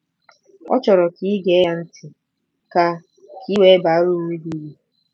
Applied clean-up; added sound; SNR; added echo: none; none; none; none.